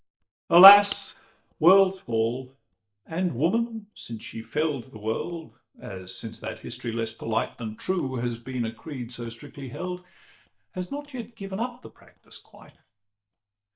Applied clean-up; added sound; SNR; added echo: neural mask model DeepFilterNet 3.